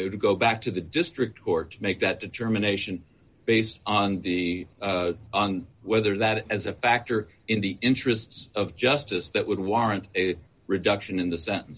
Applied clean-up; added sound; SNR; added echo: none; none; none; none.